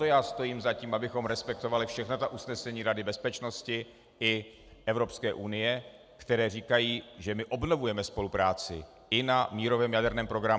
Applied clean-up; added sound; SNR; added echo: none; none; none; none.